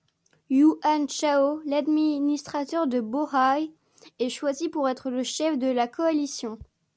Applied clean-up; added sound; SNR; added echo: none; none; none; none.